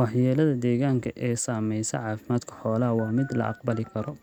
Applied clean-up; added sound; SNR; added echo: neural mask model RNNoise.